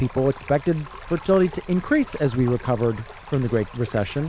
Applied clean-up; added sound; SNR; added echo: none; Stream; 16 dB; none.